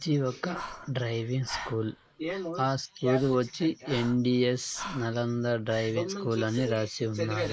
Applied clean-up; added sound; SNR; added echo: neural mask model Resemble Enhance denoiser.